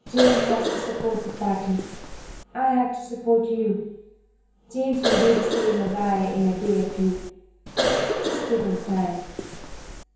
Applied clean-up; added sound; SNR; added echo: none; Cough; 3 dB; reverberation time 1.0 s.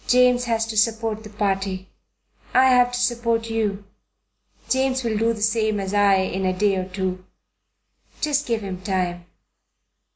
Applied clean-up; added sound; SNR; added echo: none; none; none; none.